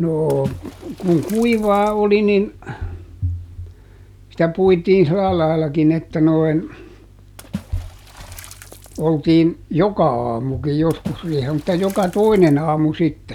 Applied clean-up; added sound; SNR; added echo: none; Water / Splash, splatter; 18 dB; none.